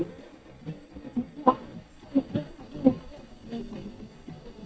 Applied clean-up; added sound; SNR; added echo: neural mask model DeepFilterNet 3.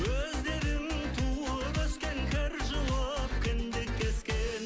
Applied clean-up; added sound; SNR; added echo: none; none; none; none.